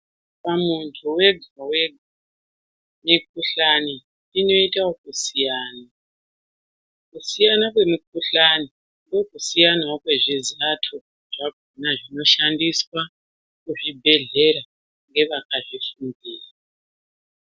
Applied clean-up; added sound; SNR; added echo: none; none; none; none.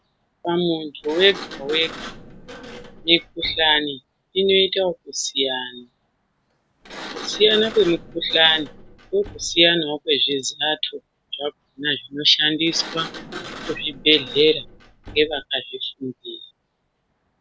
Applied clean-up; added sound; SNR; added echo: none; Sliding door; 17 dB; none.